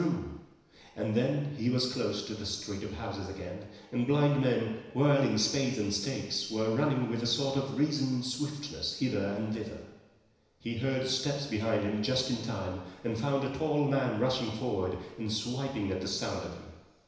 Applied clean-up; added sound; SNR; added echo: none; none; none; reverberation time 1.0 s.